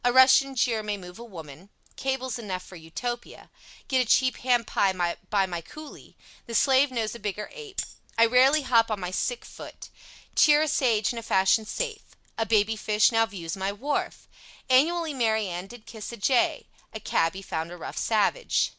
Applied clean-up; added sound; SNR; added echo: none; Tambourine; 8 dB; none.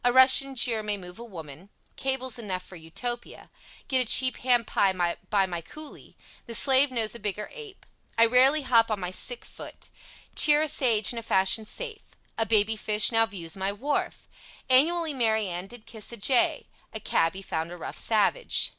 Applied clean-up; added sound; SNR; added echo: none; none; none; none.